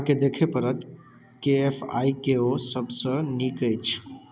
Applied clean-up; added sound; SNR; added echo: none; none; none; none.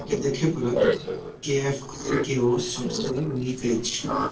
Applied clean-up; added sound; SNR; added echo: neural separator model SepFormer DNS4.